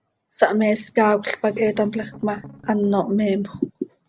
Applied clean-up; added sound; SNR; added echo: none; Strum; 19 dB; none.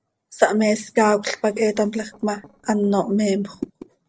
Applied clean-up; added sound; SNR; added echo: neural separator model SepFormer DNS4.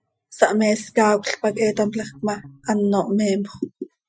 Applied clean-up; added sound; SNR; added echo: classical method Wiener filter.